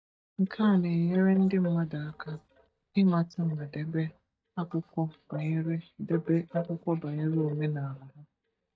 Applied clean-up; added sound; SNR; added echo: neural mask model DeepFilterNet 3.